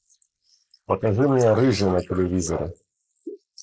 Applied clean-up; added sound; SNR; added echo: neural mask model Resemble Enhance denoiser.